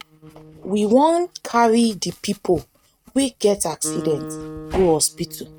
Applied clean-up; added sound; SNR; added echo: neural mask model RNNoise.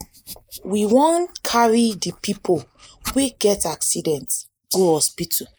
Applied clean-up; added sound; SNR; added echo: neural mask model Resemble Enhance denoiser.